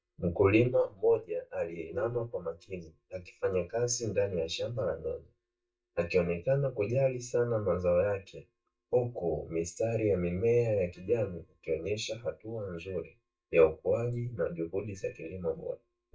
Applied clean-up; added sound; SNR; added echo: neural mask model DeepFilterNet 3.